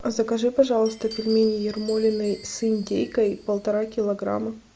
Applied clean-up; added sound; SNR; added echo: none; Glass; 20 dB; none.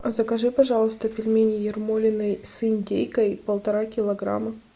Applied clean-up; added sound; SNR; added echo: neural mask model Resemble Enhance denoiser.